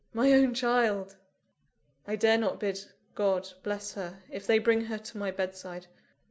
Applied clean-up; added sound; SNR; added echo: none; none; none; none.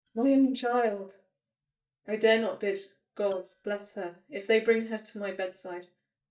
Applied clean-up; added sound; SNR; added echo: neural mask model DeepFilterNet 3.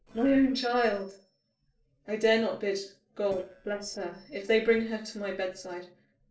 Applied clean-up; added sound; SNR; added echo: neural separator model SepFormer DNS4.